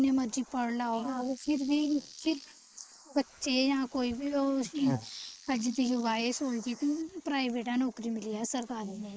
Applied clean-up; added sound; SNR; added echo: neural mask model Resemble Enhance denoiser.